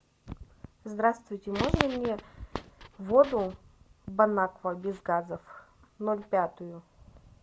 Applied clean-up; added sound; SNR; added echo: none; none; none; none.